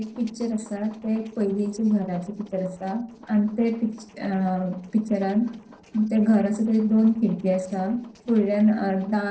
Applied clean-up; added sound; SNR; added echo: neural separator model SepFormer DNS4.